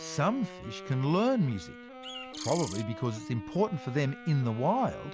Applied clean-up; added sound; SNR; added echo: none; Wind instrument, woodwind instrument + Bird; 13 dB; none.